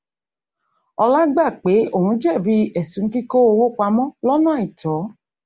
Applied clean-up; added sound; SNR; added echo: none; none; none; none.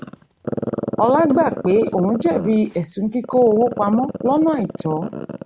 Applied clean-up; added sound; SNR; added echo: none; Bowed string instrument + Growling; 9 dB; none.